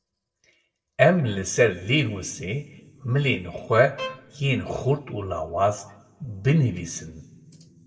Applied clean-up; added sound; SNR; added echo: neural separator model SepFormer DNS4.